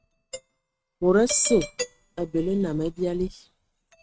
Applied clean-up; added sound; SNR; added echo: neural mask model RNNoise.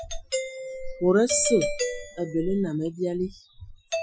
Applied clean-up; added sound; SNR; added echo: classical method Wiener filter.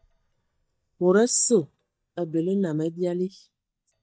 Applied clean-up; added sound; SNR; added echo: neural mask model DeepFilterNet 3.